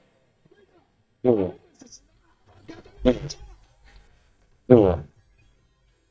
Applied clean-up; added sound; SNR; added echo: neural mask model DeepFilterNet 3.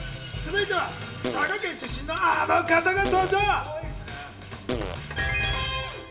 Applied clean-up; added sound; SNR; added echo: none; Fart; 11 dB; reverberation time 1.4 s.